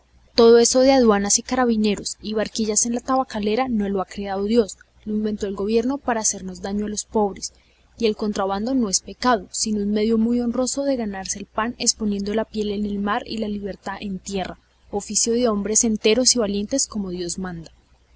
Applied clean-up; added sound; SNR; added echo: none; none; none; none.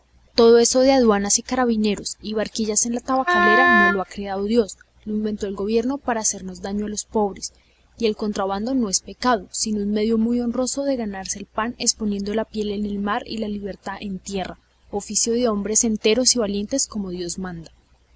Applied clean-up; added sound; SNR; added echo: none; Wind instrument, woodwind instrument; -3 dB; none.